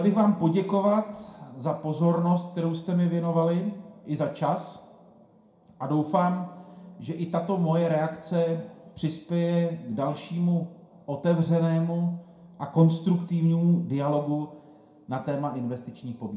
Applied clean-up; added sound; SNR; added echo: none; none; none; reverberation time 0.5 s.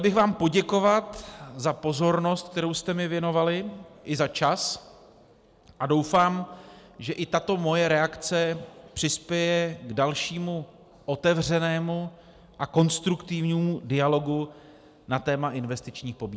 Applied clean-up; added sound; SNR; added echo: none; none; none; none.